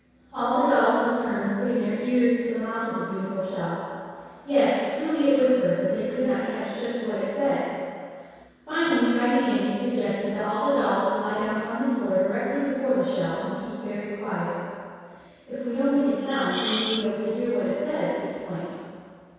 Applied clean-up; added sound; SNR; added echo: none; Hiss; 6 dB; reverberation time 2.0 s.